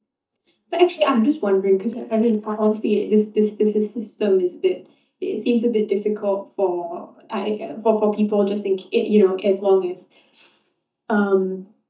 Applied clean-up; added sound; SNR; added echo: neural mask model DeepFilterNet 3.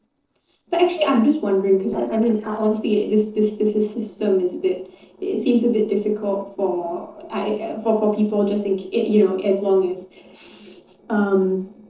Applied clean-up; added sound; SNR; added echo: neural separator model SepFormer DNS4.